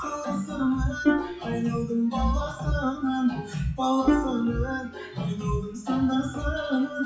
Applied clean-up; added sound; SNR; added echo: classical method WPE with log-MMSE.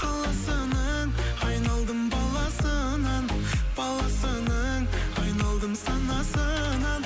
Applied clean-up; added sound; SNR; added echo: none; none; none; none.